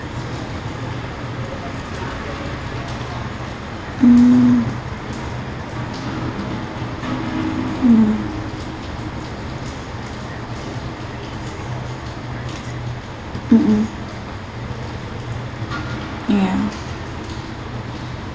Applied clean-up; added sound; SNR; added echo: none; none; none; none.